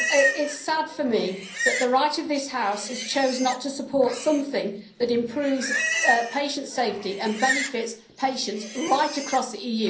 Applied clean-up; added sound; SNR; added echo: none; Livestock, farm animals, working animals; 6 dB; reverberation time 0.6 s.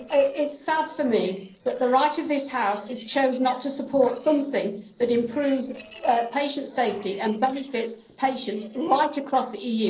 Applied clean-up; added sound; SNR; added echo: neural separator model SepFormer DNS4.